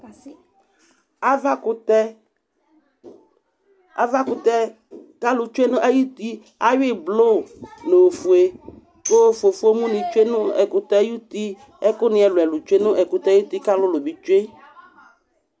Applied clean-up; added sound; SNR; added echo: none; Tambourine; 16 dB; none.